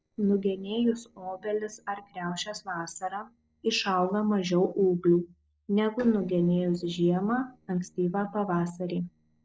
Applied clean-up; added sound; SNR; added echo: neural separator model SepFormer DNS4.